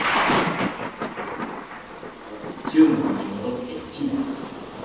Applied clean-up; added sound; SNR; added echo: none; Thunder / Rain; 2 dB; reverberation time 1.1 s.